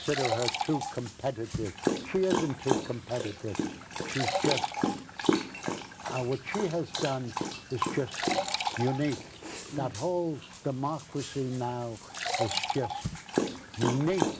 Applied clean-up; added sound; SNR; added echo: none; Dog + Liquid; 0 dB; none.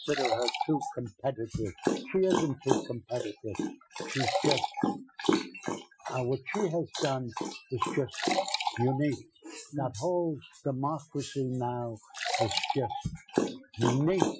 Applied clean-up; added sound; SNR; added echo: classical method Wiener filter.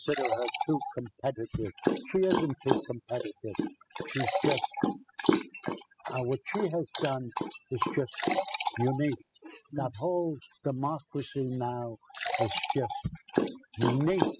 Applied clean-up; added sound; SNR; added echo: classical method spectral subtraction.